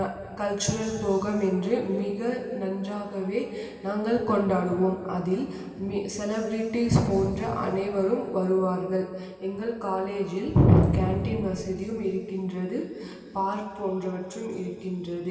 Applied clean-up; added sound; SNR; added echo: none; none; none; reverberation time 2.6 s.